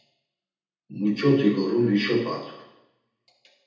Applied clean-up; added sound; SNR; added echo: none; none; none; reverberation time 0.9 s.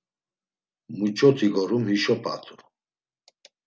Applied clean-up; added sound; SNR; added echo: none; none; none; none.